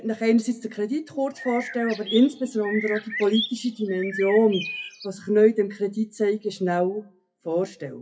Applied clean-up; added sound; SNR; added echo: classical method WPE with log-MMSE.